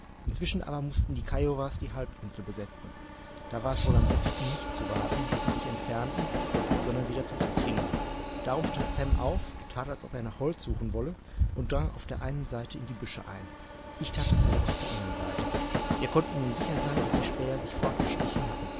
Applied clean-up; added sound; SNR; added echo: none; Train; -4 dB; none.